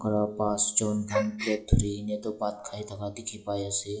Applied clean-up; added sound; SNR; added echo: classical method log-MMSE.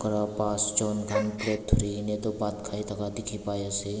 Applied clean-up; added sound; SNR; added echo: none; Gasp; 10 dB; none.